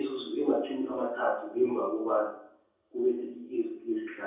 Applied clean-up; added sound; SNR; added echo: none; none; none; reverberation time 0.6 s.